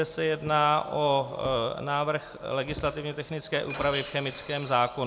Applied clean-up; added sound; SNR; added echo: none; Shatter; 16 dB; none.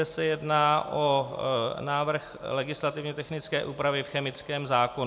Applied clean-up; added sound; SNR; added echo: none; none; none; none.